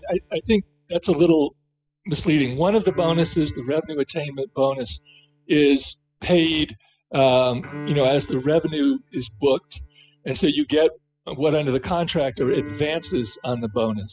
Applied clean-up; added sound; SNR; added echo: classical method spectral subtraction.